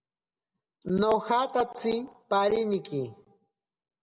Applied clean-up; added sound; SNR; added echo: none; none; none; none.